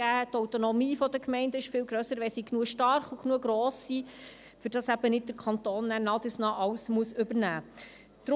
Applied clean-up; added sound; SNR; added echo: none; none; none; none.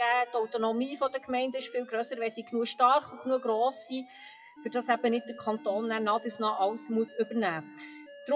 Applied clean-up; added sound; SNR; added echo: classical method WPE with log-MMSE.